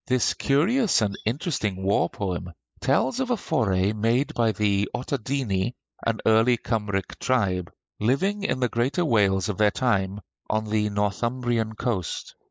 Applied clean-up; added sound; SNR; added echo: neural mask model Resemble Enhance denoiser.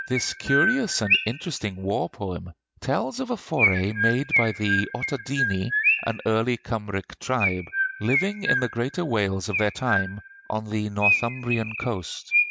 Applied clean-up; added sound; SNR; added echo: none; Chirp, tweet; 1 dB; none.